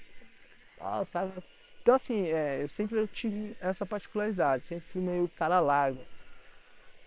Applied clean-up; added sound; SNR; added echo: neural separator model SepFormer WHAM!.